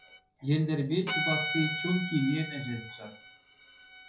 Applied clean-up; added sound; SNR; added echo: none; Bowed string instrument; 5 dB; reverberation time 0.4 s.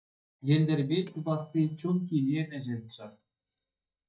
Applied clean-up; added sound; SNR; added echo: neural mask model DeepFilterNet 3.